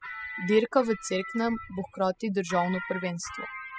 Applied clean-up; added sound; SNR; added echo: classical method spectral subtraction.